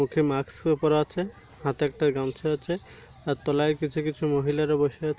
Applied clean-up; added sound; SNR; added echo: none; none; none; none.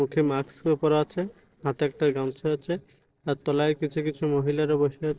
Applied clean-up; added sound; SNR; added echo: neural separator model SepFormer DNS4.